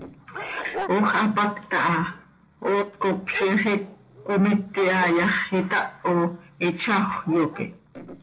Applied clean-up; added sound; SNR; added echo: neural separator model SepFormer DNS4.